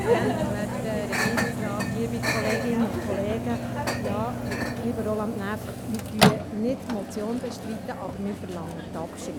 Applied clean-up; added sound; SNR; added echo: none; Microwave oven; -3 dB; none.